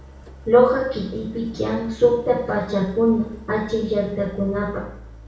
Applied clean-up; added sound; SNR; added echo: none; Idling; 19 dB; reverberation time 0.6 s.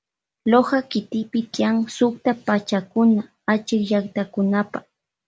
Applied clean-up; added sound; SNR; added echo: none; none; none; none.